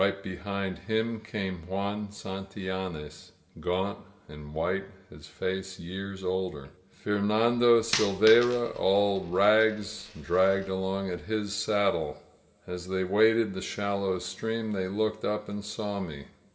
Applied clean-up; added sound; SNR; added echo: none; Coin (dropping); 12 dB; reverberation time 0.5 s.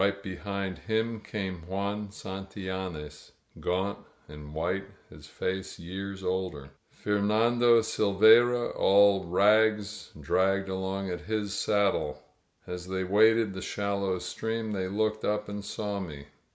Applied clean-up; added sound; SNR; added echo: none; none; none; none.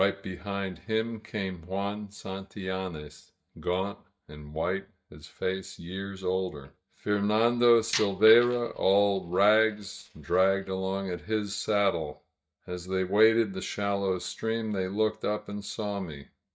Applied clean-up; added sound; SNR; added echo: neural mask model DeepFilterNet 3.